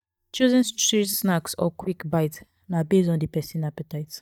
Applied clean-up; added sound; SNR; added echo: neural mask model DeepFilterNet 3.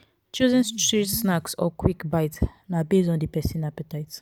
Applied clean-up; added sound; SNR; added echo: none; none; none; none.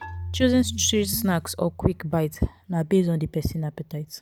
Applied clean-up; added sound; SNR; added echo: none; Marimba, xylophone; 13 dB; none.